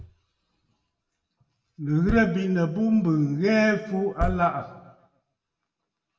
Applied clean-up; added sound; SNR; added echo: none; Thump, thud; 12 dB; reverberation time 0.9 s.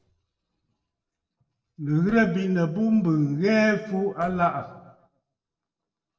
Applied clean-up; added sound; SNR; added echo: neural separator model SepFormer DNS4.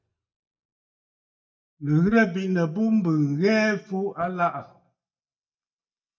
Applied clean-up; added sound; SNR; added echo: neural mask model DeepFilterNet 3.